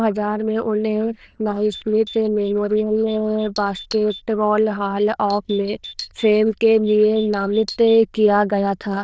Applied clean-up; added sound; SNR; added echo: neural diffusion model UNIVERSE++.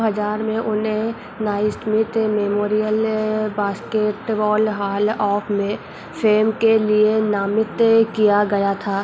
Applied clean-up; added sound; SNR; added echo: none; none; none; none.